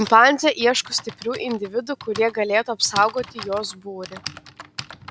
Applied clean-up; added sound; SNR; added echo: none; Typing; 17 dB; none.